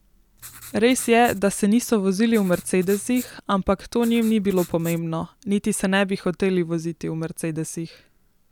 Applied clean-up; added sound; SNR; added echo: none; Writing; 20 dB; none.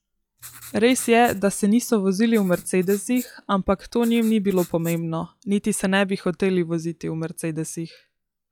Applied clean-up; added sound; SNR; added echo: classical method log-MMSE.